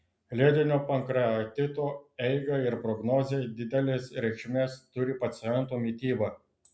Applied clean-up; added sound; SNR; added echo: none; none; none; none.